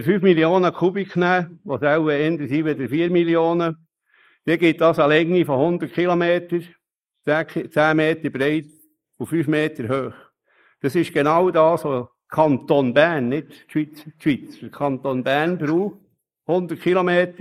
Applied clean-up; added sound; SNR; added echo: neural mask model Resemble Enhance denoiser.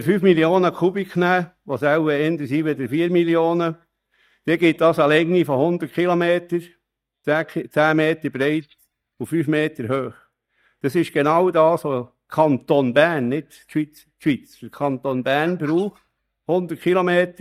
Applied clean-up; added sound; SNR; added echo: neural mask model DeepFilterNet 3.